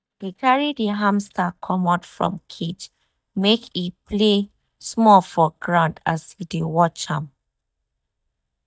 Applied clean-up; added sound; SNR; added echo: neural mask model DeepFilterNet 3.